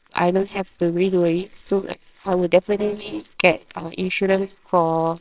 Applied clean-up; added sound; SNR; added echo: neural separator model SepFormer WHAMR!.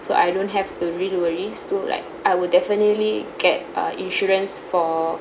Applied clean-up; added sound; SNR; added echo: none; none; none; none.